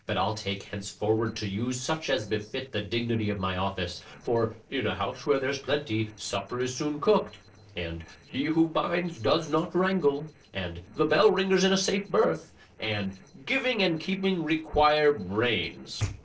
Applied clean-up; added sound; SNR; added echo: neural separator model SepFormer DNS4.